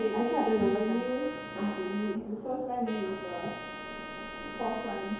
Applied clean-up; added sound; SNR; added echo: none; Trumpet; 11 dB; reverberation time 2.3 s.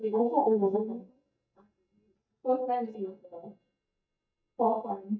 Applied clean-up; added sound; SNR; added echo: neural mask model DeepFilterNet 3.